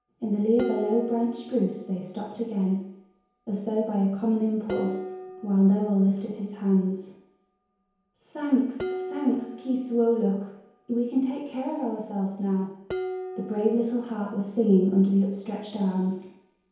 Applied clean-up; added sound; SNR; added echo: none; Dishes, pots, and pans; 14 dB; reverberation time 1.0 s.